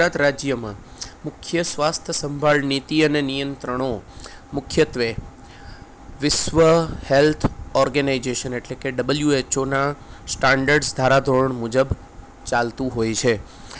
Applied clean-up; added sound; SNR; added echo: none; none; none; none.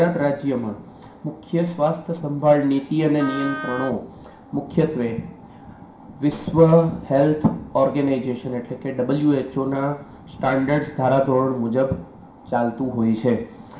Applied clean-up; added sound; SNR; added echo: none; Wind instrument, woodwind instrument; 11 dB; reverberation time 0.5 s.